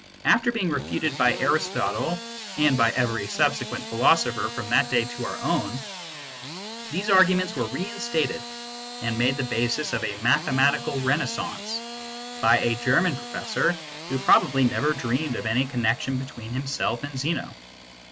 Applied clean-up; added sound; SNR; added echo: none; Engine starting / Sawing; 11 dB; none.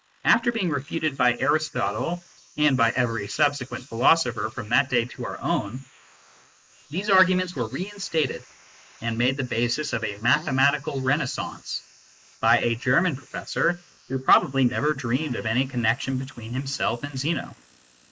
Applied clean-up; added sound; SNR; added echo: neural mask model Resemble Enhance denoiser.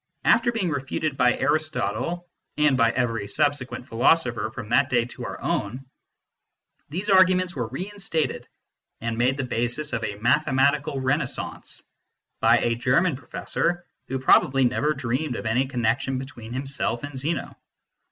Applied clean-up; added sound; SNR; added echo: none; none; none; none.